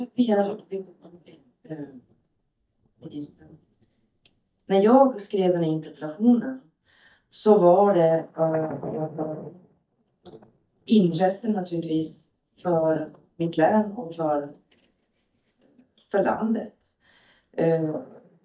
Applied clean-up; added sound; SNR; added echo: neural mask model DeepFilterNet 3.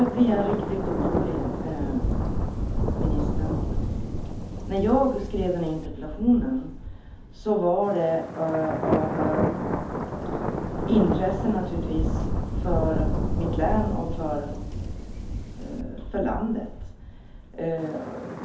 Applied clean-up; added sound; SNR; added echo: none; Thunder; 0 dB; reverberation time 0.5 s.